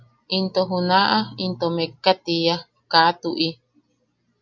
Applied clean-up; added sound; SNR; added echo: none; none; none; none.